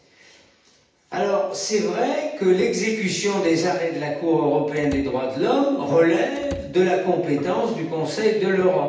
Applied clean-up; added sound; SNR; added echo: none; Slam / Wood; 16 dB; reverberation time 0.9 s.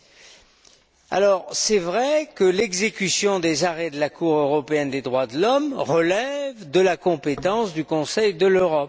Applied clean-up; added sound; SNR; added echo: none; none; none; none.